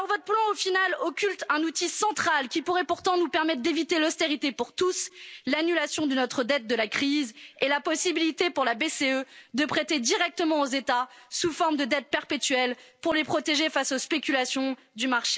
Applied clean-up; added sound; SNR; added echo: none; none; none; none.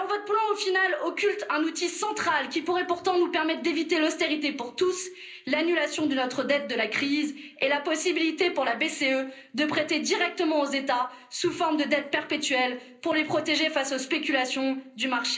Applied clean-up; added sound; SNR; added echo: none; none; none; reverberation time 0.5 s.